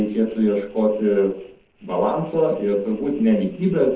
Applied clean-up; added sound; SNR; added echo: neural separator model SepFormer DNS4.